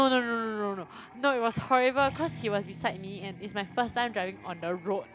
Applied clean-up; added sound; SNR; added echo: none; Guitar; 17 dB; none.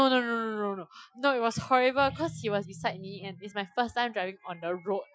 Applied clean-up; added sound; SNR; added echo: classical method Wiener filter.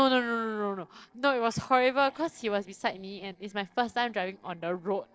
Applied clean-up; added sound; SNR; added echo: neural separator model SepFormer DNS4.